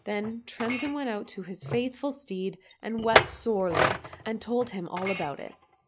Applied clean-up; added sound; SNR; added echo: none; Chink, clink; 1 dB; none.